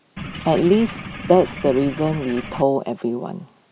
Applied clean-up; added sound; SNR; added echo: none; Engine / Boat, Water vehicle; 12 dB; none.